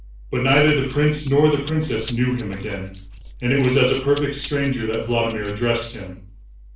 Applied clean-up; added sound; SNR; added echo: neural separator model SepFormer DNS4.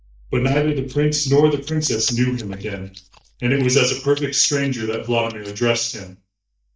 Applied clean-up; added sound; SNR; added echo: neural mask model DeepFilterNet 3.